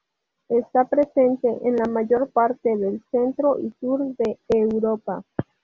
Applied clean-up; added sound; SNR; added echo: none; none; none; none.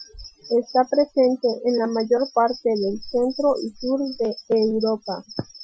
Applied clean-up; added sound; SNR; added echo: classical method Wiener filter.